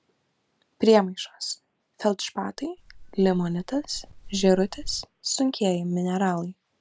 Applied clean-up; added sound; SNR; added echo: none; Wind; 16 dB; none.